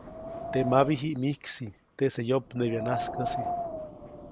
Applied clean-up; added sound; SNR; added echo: none; Wind; 7 dB; none.